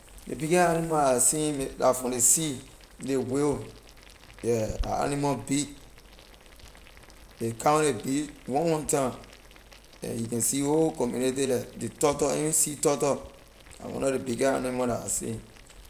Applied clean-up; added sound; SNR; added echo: none; Boiling; 18 dB; none.